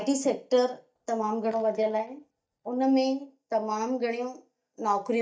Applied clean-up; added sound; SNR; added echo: neural mask model DeepFilterNet 3.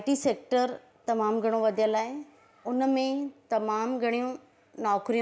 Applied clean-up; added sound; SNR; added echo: none; none; none; none.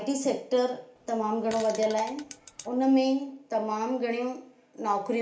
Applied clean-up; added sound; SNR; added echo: none; Fart; 18 dB; reverberation time 0.4 s.